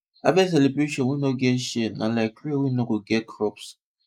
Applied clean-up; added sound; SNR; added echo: neural mask model Resemble Enhance denoiser.